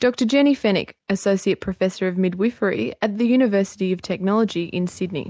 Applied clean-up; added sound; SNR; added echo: none; none; none; none.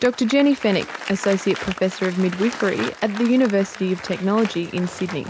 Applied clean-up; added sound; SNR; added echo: none; Applause; 13 dB; none.